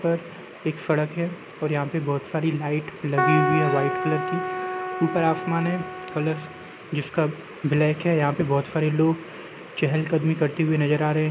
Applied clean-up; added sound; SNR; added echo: none; Keyboard (musical); 3 dB; none.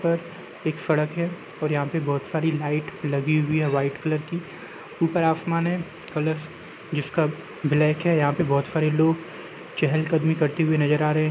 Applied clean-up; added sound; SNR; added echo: none; none; none; none.